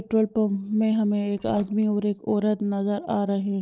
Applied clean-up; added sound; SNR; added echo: neural separator model SepFormer DNS4.